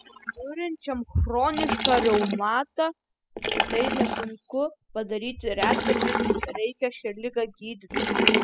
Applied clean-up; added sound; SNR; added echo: classical method spectral subtraction.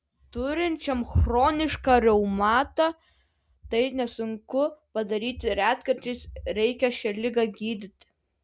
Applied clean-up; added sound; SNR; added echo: none; none; none; none.